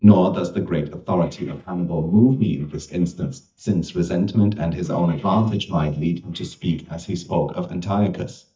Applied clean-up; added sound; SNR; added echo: neural mask model DeepFilterNet 3.